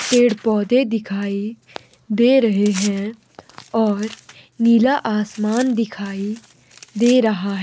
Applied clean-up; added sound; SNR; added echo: none; Tearing; 18 dB; none.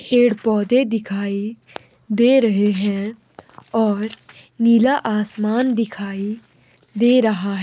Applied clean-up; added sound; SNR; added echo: neural mask model Resemble Enhance denoiser.